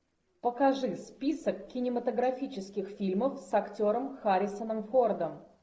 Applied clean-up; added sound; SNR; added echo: neural separator model SepFormer DNS4.